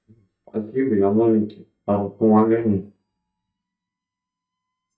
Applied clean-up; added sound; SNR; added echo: neural mask model DeepFilterNet 3.